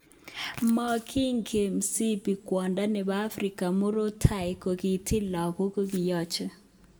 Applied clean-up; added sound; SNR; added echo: none; none; none; reverberation time 0.8 s.